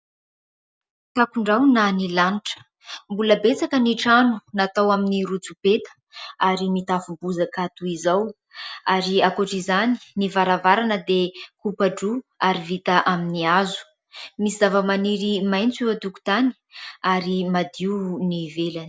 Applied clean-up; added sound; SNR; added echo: none; none; none; none.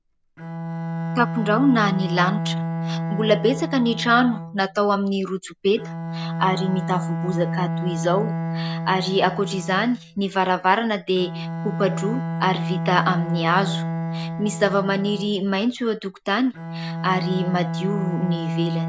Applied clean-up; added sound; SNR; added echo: none; Bowed string instrument; 4 dB; none.